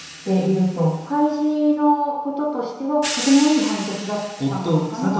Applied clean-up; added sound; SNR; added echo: none; Hi-hat; 14 dB; reverberation time 1.0 s.